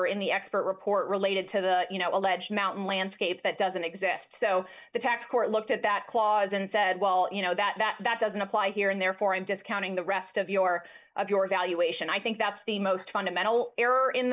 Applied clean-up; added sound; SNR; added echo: neural mask model Resemble Enhance denoiser.